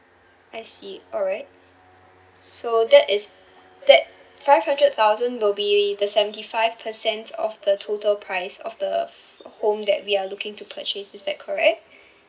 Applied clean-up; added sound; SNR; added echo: none; none; none; none.